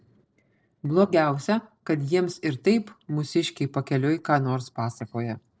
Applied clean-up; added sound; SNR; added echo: neural separator model SepFormer DNS4.